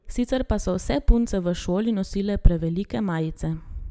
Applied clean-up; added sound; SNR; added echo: none; none; none; none.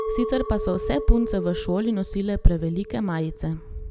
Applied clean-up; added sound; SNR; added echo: none; Chink, clink; 10 dB; none.